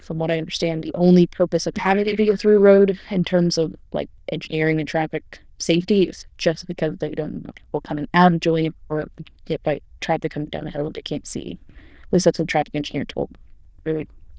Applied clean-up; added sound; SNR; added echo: neural diffusion model UNIVERSE++.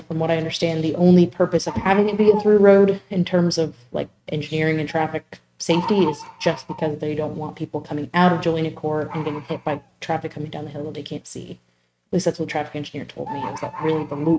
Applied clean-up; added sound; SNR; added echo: neural mask model RNNoise.